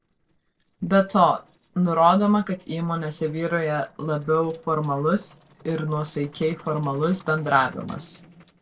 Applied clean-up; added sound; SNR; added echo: neural separator model SepFormer DNS4.